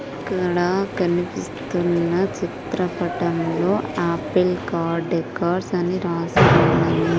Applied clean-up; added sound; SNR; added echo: none; Drill / Mechanisms; 18 dB; none.